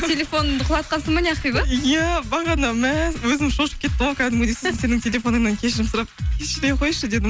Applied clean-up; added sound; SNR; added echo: none; none; none; none.